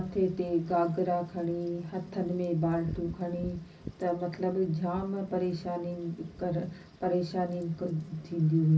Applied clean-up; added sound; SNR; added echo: none; Wind / Rain; 19 dB; reverberation time 0.4 s.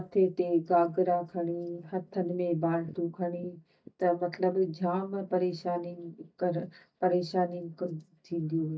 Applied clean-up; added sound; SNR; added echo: neural mask model DeepFilterNet 3.